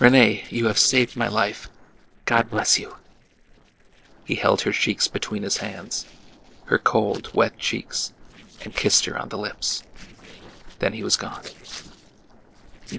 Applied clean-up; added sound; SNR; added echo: neural separator model SepFormer DNS4.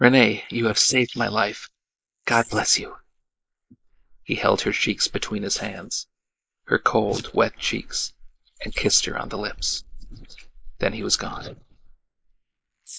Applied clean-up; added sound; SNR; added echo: neural mask model Resemble Enhance denoiser.